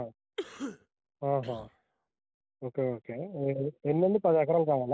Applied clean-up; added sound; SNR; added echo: neural mask model Resemble Enhance denoiser.